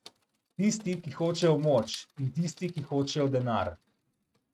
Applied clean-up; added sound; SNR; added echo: neural mask model RNNoise.